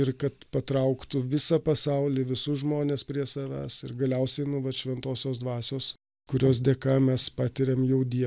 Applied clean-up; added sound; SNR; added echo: none; none; none; none.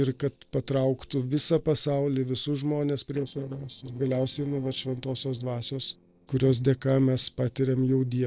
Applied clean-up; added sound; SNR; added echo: neural separator model SepFormer DNS4.